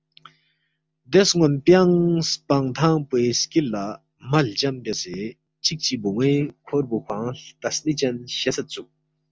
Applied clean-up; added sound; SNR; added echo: none; none; none; none.